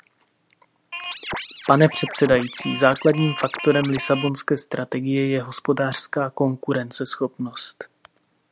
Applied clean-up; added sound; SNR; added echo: none; Scratching (performance technique); 9 dB; none.